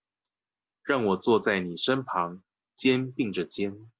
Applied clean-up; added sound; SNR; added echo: none; none; none; none.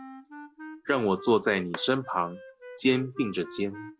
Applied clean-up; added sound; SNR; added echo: none; Clapping + Wind instrument, woodwind instrument; 15 dB; none.